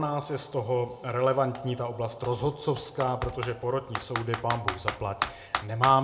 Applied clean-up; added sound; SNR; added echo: none; Computer keyboard; 9 dB; reverberation time 1.1 s.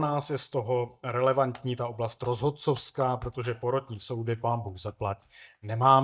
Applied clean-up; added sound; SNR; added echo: neural mask model DeepFilterNet 3.